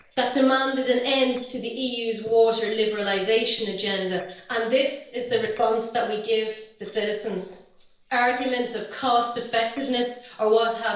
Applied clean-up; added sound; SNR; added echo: neural separator model SepFormer DNS4.